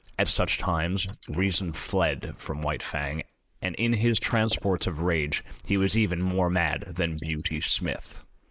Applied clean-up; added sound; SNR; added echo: neural mask model Resemble Enhance denoiser.